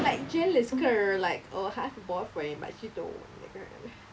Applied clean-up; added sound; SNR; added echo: none; Fireworks + Bowed string instrument; 11 dB; none.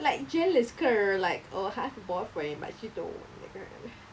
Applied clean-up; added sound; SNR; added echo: none; none; none; none.